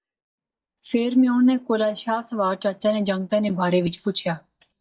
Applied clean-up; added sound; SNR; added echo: neural mask model DeepFilterNet 3.